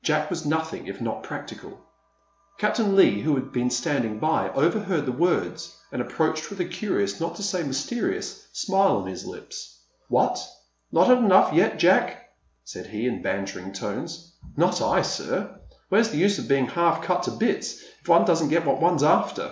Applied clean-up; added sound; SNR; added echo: none; none; none; none.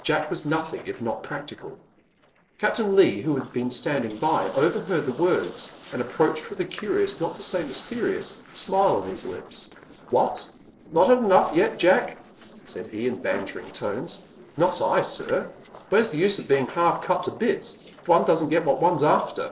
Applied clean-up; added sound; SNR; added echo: neural separator model SepFormer DNS4.